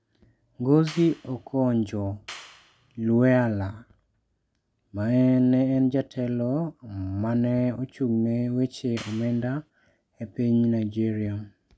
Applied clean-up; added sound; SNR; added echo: none; Clapping; 19 dB; none.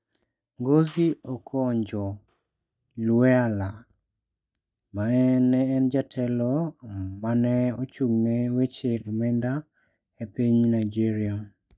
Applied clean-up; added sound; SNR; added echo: neural mask model DeepFilterNet 3.